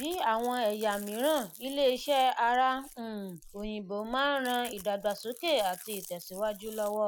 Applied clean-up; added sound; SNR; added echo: none; Chewing, mastication; 18 dB; none.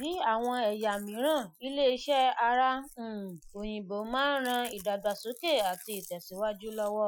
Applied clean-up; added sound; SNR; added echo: classical method Wiener filter.